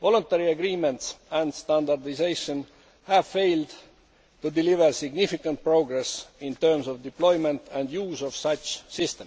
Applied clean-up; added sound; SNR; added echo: none; none; none; none.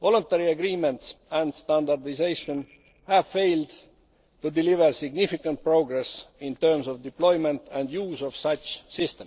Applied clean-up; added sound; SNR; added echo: neural separator model SepFormer DNS4.